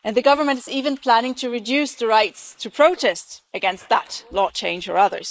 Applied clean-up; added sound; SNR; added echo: neural mask model Resemble Enhance denoiser.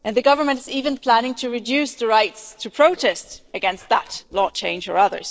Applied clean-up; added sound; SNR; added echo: neural separator model SepFormer DNS4.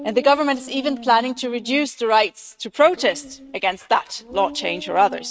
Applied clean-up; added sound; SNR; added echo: neural mask model RNNoise.